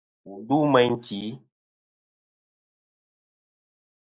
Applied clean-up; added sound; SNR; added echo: neural mask model Resemble Enhance denoiser.